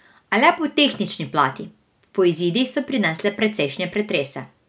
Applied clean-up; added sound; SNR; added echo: none; none; none; none.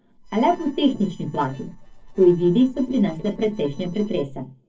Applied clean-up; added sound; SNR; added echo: neural separator model SepFormer DNS4.